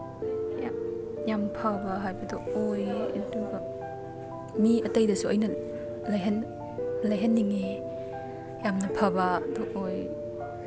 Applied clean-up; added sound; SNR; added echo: none; Piano; 3 dB; none.